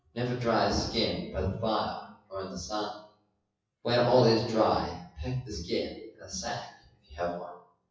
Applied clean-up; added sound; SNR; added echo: classical method WPE with log-MMSE.